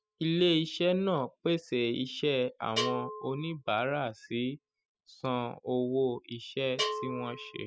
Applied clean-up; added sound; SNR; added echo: classical method spectral subtraction.